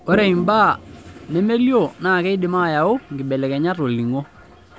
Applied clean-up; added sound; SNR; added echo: none; Toilet flush; 15 dB; none.